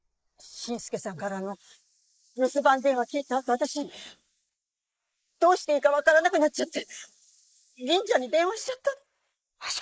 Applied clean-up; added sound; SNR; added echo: neural mask model Resemble Enhance denoiser.